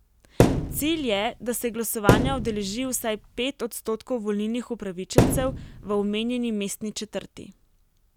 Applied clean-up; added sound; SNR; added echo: none; Thump, thud; -3 dB; none.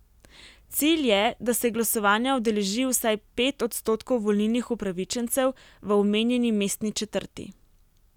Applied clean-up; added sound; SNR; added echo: none; none; none; none.